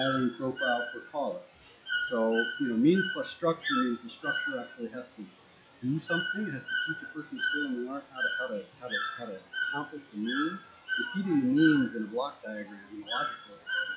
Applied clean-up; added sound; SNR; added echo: classical method log-MMSE.